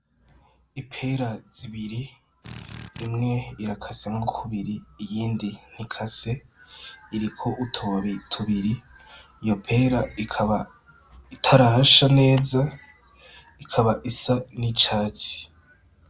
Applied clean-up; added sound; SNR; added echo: none; Drill; 14 dB; none.